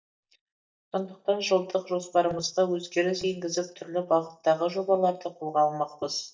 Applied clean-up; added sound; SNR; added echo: neural mask model DeepFilterNet 3.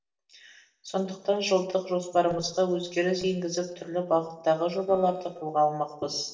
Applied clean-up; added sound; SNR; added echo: neural separator model SepFormer DNS4.